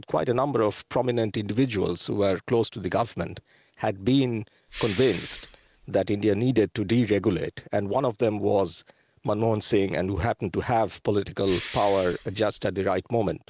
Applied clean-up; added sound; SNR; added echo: none; Respiratory sounds; 8 dB; none.